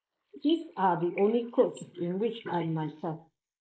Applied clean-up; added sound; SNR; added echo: neural mask model Resemble Enhance denoiser.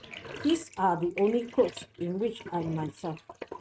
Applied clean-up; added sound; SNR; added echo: neural mask model RNNoise.